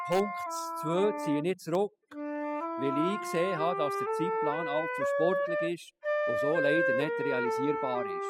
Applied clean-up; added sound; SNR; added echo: classical method spectral subtraction.